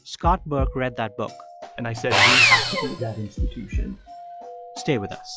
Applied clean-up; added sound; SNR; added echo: classical method log-MMSE.